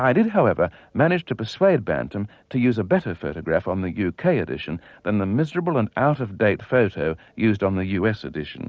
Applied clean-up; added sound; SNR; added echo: none; none; none; none.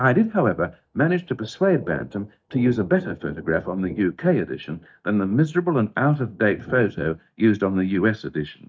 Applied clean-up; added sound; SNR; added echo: neural mask model DeepFilterNet 3.